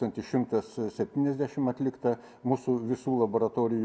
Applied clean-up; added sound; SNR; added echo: none; none; none; none.